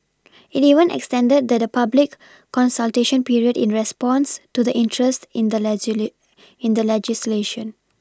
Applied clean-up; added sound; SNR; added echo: none; none; none; none.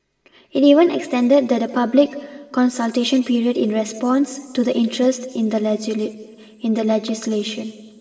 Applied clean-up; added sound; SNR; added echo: none; none; none; reverberation time 1.6 s.